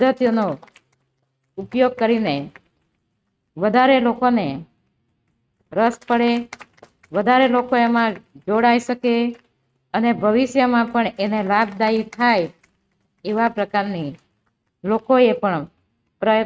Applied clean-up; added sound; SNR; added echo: neural mask model RNNoise.